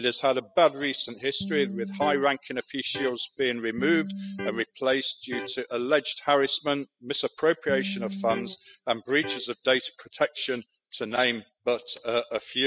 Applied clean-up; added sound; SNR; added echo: classical method spectral subtraction.